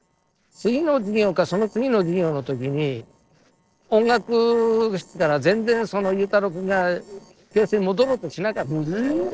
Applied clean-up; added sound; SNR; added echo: neural separator model SepFormer DNS4.